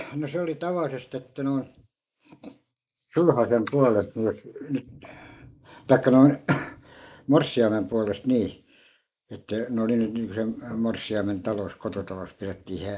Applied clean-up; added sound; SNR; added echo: neural mask model Resemble Enhance denoiser.